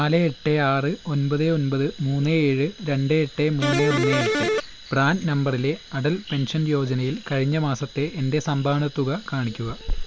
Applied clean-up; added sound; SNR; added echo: none; Electric guitar; -1 dB; none.